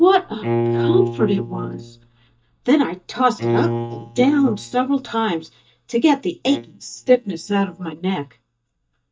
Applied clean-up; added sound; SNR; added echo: neural mask model DeepFilterNet 3.